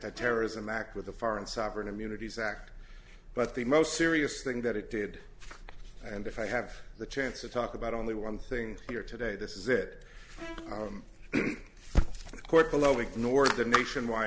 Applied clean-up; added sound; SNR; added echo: none; Bowed string instrument; 18 dB; none.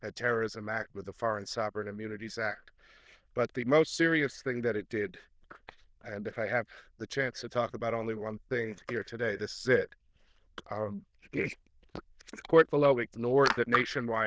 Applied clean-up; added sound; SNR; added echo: neural diffusion model UNIVERSE++.